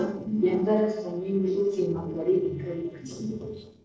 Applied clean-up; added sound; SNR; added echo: neural separator model SepFormer DNS4.